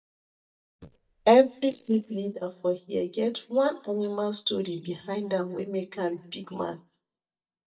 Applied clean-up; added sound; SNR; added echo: neural mask model DeepFilterNet 3.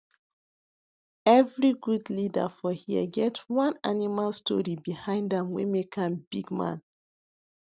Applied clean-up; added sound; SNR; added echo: none; none; none; none.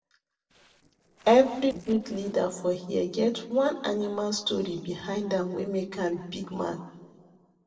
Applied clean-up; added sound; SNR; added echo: neural separator model SepFormer DNS4.